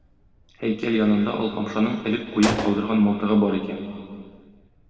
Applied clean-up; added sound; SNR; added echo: none; Gunshot, gunfire; 13 dB; reverberation time 2.0 s.